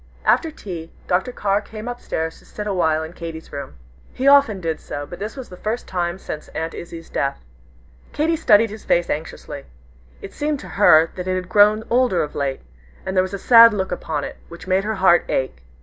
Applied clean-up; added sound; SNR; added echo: none; none; none; none.